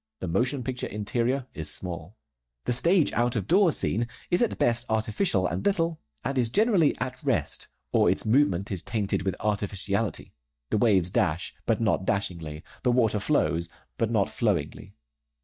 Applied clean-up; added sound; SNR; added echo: neural mask model DeepFilterNet 3.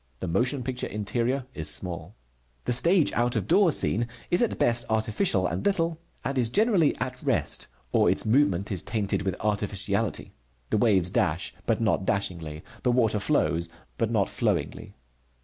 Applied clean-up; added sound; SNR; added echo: none; none; none; none.